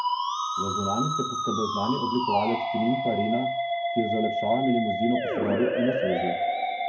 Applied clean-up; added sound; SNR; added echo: none; Musical instrument; -1 dB; reverberation time 0.3 s.